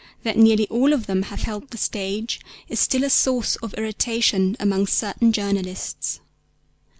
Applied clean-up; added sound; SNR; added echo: none; none; none; none.